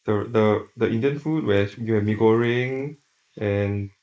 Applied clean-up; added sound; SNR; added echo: neural mask model Resemble Enhance denoiser.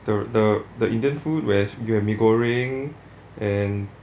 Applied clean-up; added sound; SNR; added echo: none; none; none; none.